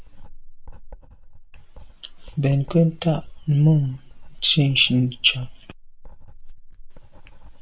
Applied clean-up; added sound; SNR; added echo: none; Writing; 14 dB; none.